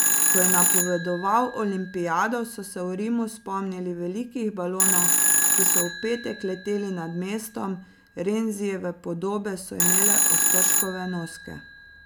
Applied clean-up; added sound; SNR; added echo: none; Telephone; -3 dB; none.